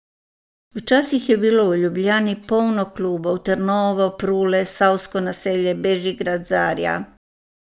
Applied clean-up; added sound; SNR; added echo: none; none; none; none.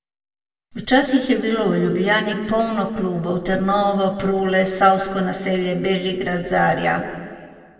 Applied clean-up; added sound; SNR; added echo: none; none; none; reverberation time 1.9 s.